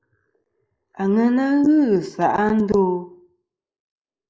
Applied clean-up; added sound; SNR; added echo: neural mask model Resemble Enhance denoiser.